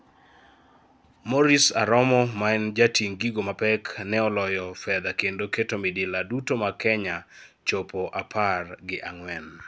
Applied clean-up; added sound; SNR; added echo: none; none; none; none.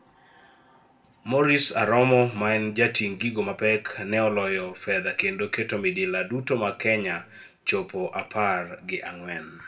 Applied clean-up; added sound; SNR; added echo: none; none; none; reverberation time 0.5 s.